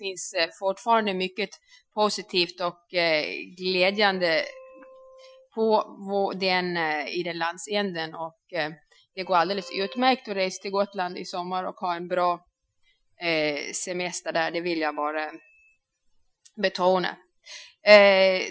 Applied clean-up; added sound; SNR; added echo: classical method Wiener filter.